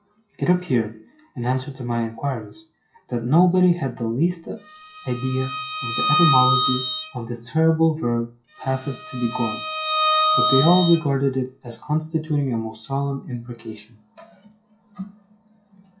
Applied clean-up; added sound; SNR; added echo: classical method WPE with log-MMSE.